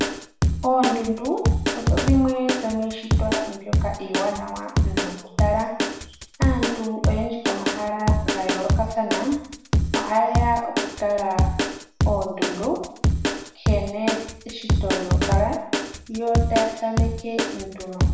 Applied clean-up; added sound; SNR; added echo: none; Drum kit; -2 dB; reverberation time 0.7 s.